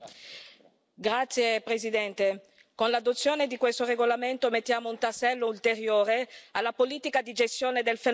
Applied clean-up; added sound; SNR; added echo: none; none; none; none.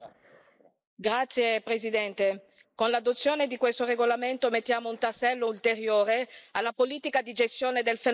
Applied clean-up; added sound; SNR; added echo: neural mask model Resemble Enhance denoiser.